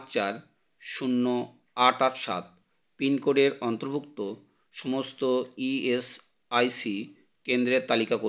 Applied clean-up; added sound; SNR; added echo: none; none; none; none.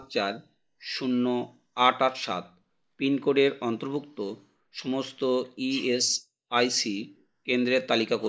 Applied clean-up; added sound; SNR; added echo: neural mask model Resemble Enhance denoiser.